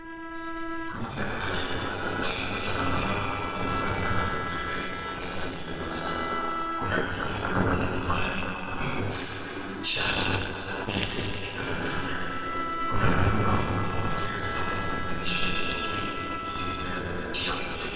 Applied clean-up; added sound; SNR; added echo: neural separator model SepFormer WHAMR!.